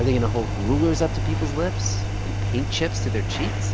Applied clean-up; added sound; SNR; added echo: none; Engine; -2 dB; none.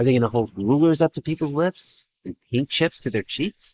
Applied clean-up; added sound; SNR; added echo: neural mask model Resemble Enhance denoiser.